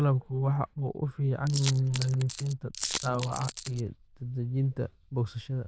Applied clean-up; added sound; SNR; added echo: neural diffusion model UNIVERSE++.